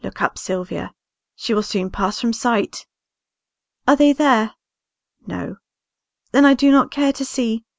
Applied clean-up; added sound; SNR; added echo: none; none; none; none.